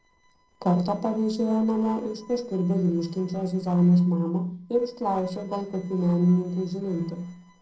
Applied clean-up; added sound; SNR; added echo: neural separator model SepFormer DNS4.